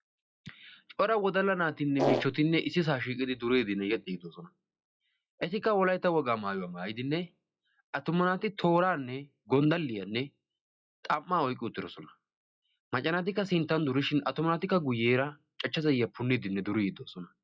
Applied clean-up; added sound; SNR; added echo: classical method log-MMSE.